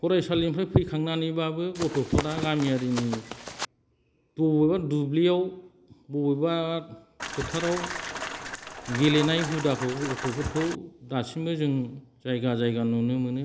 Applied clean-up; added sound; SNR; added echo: none; Rain + Run; 8 dB; none.